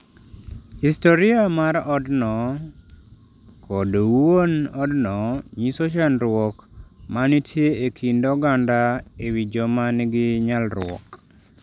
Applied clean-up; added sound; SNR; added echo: none; none; none; none.